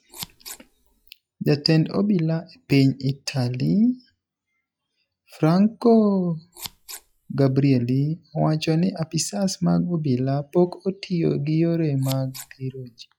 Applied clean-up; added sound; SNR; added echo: classical method log-MMSE.